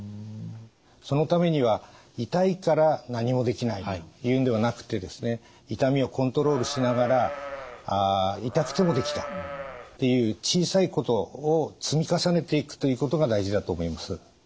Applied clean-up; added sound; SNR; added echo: none; Livestock, farm animals, working animals; 10 dB; none.